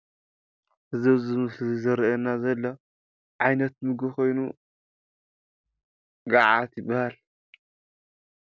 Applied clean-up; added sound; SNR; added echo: none; none; none; none.